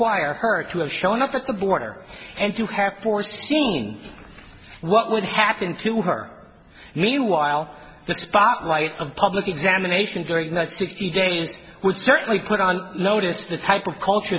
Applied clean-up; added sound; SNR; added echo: none; none; none; none.